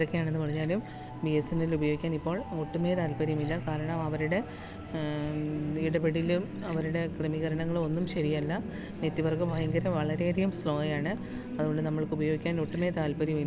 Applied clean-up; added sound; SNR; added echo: none; Liquid; 19 dB; none.